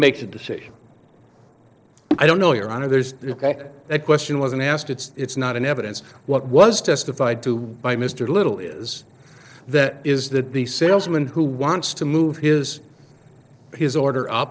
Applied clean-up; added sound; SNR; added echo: neural separator model SepFormer DNS4.